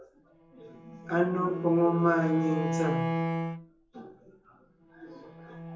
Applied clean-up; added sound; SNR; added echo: none; Bowed string instrument; 4 dB; reverberation time 0.6 s.